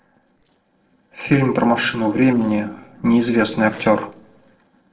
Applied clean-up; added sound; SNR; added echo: neural separator model SepFormer DNS4.